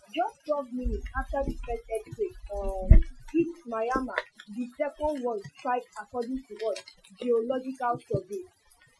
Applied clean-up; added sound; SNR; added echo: classical method Wiener filter.